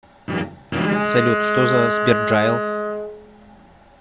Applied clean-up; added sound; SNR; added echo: none; Bowed string instrument; -1 dB; none.